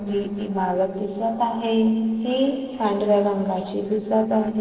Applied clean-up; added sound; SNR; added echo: neural separator model SepFormer DNS4.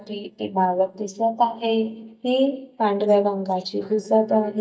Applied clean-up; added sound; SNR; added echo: neural mask model DeepFilterNet 3.